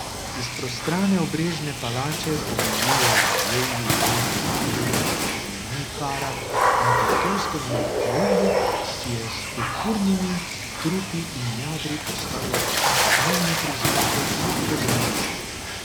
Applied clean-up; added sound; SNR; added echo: none; Water / Splash, splatter; -5 dB; none.